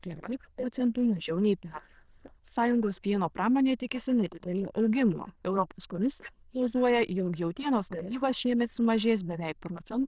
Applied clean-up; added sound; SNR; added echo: neural diffusion model UNIVERSE++.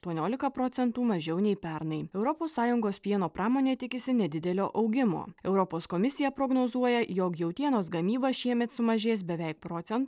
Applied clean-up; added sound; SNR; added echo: none; none; none; none.